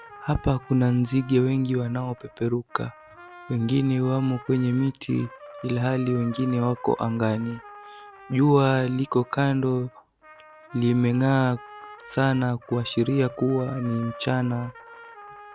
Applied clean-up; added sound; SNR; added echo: none; Trumpet; 19 dB; none.